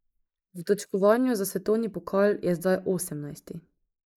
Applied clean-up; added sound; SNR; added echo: neural mask model Resemble Enhance denoiser.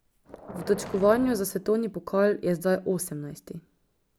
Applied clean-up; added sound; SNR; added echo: none; Boom; 14 dB; none.